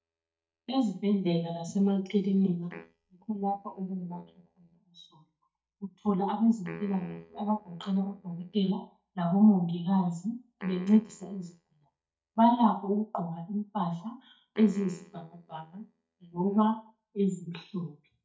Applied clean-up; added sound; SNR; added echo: neural mask model DeepFilterNet 3.